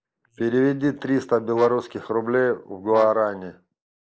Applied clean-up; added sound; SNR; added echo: neural mask model Resemble Enhance denoiser.